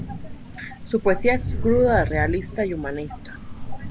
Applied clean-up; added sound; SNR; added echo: none; Crow; 4 dB; none.